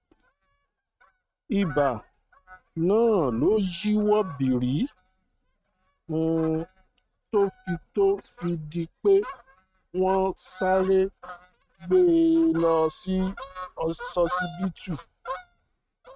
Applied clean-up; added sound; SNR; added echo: neural mask model RNNoise.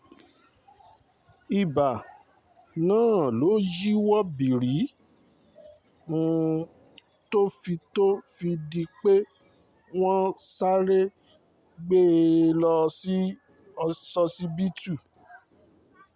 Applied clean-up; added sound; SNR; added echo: none; none; none; none.